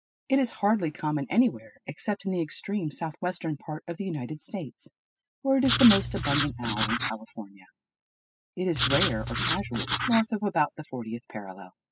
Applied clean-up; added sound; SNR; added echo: classical method spectral subtraction.